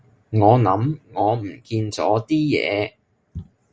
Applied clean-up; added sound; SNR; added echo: none; none; none; none.